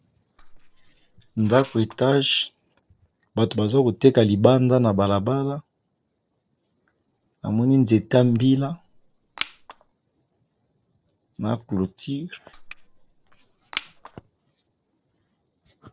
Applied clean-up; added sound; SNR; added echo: neural separator model SepFormer DNS4.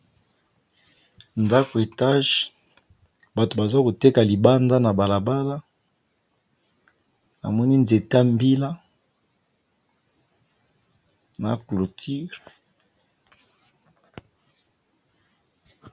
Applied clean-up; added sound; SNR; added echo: none; none; none; none.